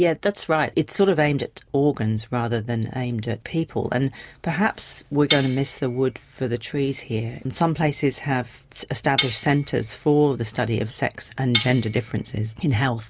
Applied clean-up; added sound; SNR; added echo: none; Cutlery, silverware; 8 dB; none.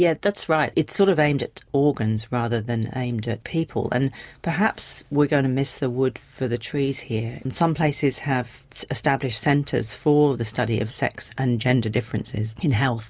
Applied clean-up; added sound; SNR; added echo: none; none; none; none.